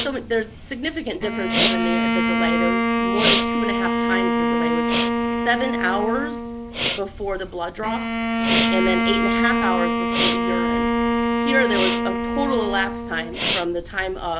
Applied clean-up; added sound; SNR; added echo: none; Respiratory sounds + Bowed string instrument; -4 dB; none.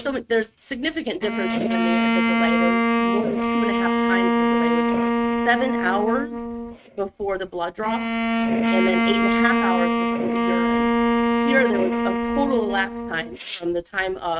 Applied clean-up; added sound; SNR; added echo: neural mask model RNNoise.